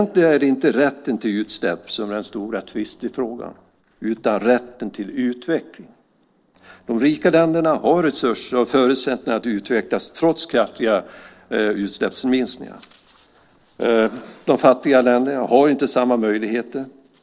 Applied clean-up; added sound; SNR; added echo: neural separator model SepFormer DNS4.